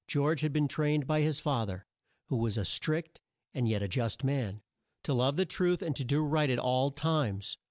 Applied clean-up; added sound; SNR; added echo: none; none; none; none.